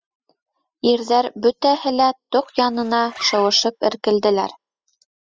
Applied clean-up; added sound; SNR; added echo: classical method spectral subtraction.